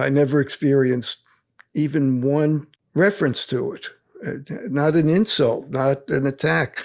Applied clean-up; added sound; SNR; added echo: none; none; none; none.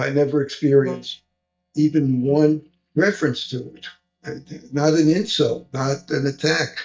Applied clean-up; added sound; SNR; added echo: neural mask model DeepFilterNet 3.